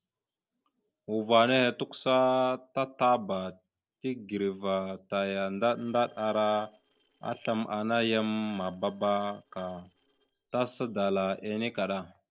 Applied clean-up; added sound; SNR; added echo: neural separator model SepFormer DNS4.